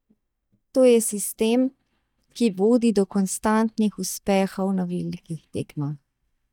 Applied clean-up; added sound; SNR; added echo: neural mask model DeepFilterNet 3.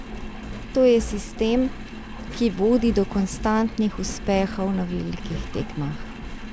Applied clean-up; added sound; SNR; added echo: none; Engine; 9 dB; none.